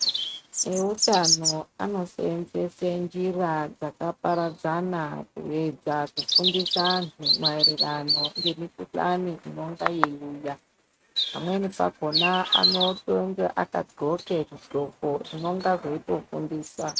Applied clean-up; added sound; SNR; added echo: neural mask model RNNoise.